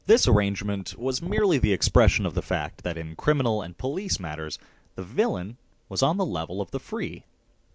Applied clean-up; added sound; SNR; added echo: none; none; none; none.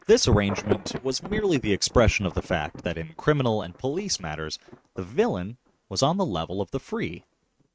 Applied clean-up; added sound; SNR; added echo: neural mask model RNNoise.